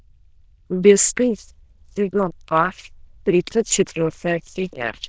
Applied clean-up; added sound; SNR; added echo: neural diffusion model UNIVERSE++.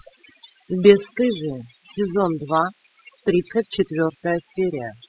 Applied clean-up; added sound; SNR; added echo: classical method spectral subtraction.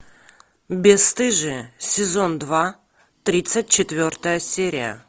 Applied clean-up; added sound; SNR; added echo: none; none; none; none.